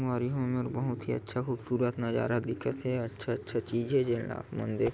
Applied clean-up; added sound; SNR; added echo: none; none; none; none.